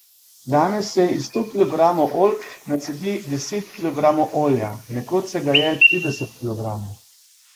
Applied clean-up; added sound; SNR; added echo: neural mask model Resemble Enhance denoiser.